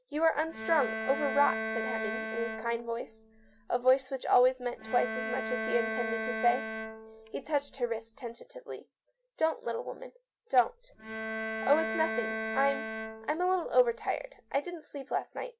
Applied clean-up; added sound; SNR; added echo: none; Bowed string instrument; 6 dB; none.